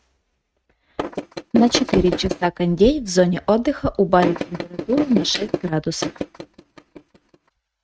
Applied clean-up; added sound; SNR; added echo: neural mask model RNNoise.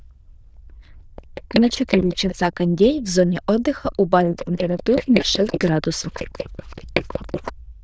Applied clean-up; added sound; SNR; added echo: neural diffusion model UNIVERSE++.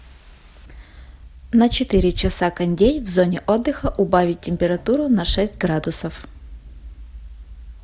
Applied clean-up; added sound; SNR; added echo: none; none; none; none.